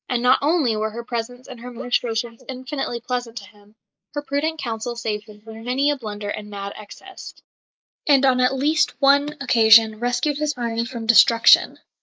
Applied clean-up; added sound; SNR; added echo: neural mask model Resemble Enhance denoiser.